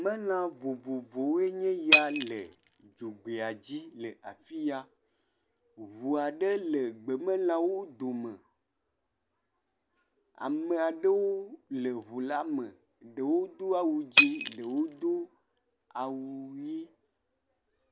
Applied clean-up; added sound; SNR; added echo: none; Shatter; -2 dB; none.